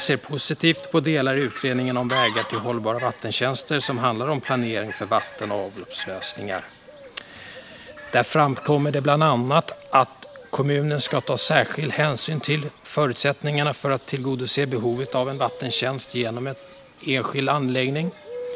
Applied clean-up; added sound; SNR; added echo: none; Fowl; 14 dB; none.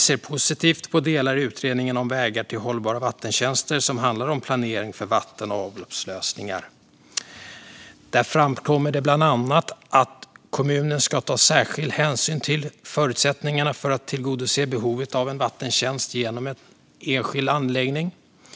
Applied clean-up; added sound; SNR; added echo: none; none; none; none.